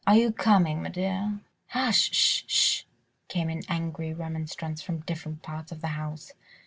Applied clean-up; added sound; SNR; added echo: none; none; none; none.